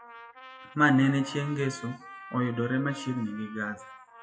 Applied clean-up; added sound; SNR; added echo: classical method WPE with log-MMSE.